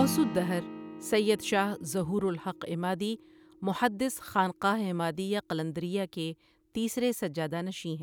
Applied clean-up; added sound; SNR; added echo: none; Acoustic guitar / Strum; 13 dB; none.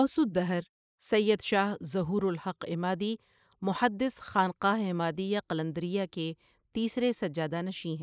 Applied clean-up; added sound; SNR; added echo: neural mask model Resemble Enhance denoiser.